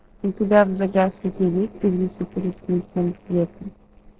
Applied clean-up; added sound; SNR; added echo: neural separator model SepFormer DNS4.